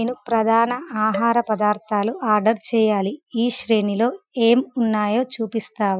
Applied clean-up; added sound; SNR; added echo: classical method Wiener filter.